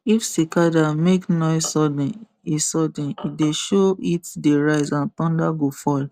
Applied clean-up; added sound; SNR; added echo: none; none; none; none.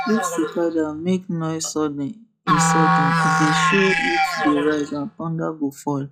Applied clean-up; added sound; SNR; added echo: classical method log-MMSE.